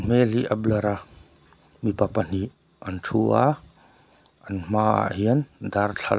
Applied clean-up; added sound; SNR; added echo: none; none; none; none.